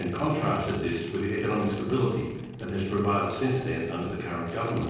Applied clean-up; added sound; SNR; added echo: none; Tearing; 19 dB; reverberation time 1.3 s.